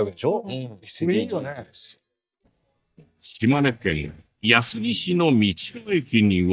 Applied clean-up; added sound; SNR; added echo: neural mask model DeepFilterNet 3.